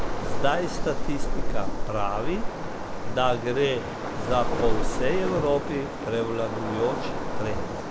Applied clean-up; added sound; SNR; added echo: none; Waves, surf; -3 dB; none.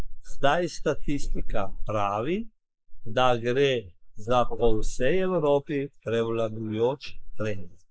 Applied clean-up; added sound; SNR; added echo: neural mask model Resemble Enhance denoiser.